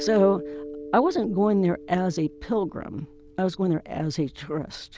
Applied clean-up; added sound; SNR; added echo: none; Mallet percussion; 15 dB; none.